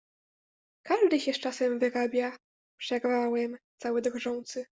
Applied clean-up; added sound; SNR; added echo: none; none; none; none.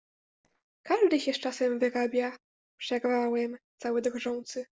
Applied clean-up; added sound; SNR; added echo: neural separator model SepFormer DNS4.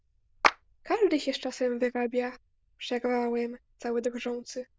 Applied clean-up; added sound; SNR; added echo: neural diffusion model UNIVERSE++.